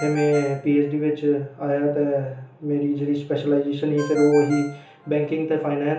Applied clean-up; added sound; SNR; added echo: none; Ringtone; 18 dB; reverberation time 1.2 s.